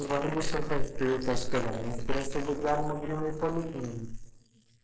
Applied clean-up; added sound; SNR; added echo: neural mask model Resemble Enhance denoiser.